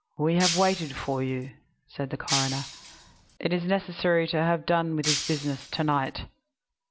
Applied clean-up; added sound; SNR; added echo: none; Shatter; 5 dB; none.